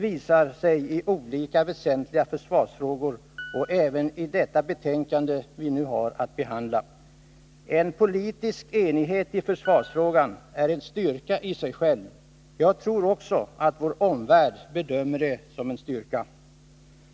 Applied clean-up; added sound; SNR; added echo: none; Piano; 19 dB; none.